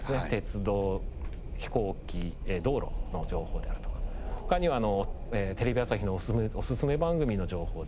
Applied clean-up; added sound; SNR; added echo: none; Wind; 3 dB; none.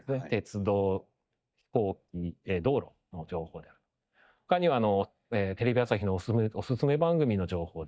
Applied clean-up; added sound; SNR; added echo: neural mask model DeepFilterNet 3.